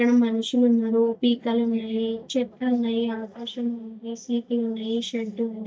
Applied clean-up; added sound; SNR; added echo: neural mask model DeepFilterNet 3.